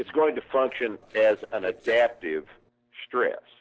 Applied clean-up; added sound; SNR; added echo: neural separator model SepFormer DNS4.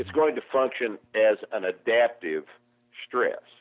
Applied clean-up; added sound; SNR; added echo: none; none; none; none.